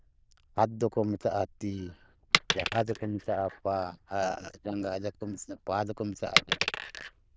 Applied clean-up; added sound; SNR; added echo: neural diffusion model UNIVERSE++.